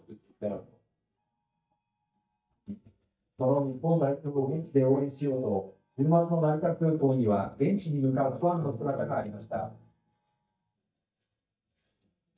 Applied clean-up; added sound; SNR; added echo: neural mask model DeepFilterNet 3.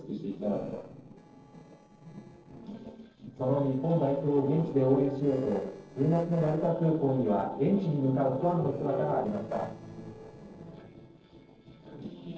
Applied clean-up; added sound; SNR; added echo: neural separator model SepFormer DNS4.